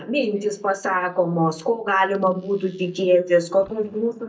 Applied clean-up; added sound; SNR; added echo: neural mask model DeepFilterNet 3.